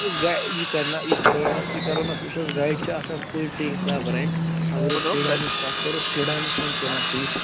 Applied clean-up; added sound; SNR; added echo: none; Tools; -2 dB; none.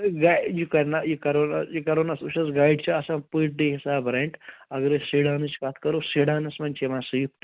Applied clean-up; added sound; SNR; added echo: none; none; none; none.